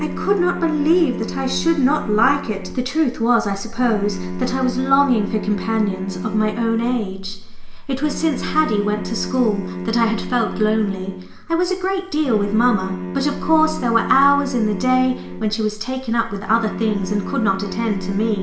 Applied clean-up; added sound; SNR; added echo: none; Bowed string instrument; 9 dB; reverberation time 0.8 s.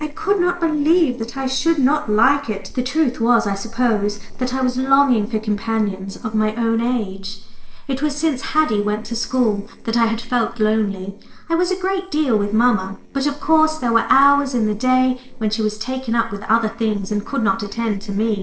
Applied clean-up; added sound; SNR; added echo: neural separator model SepFormer DNS4.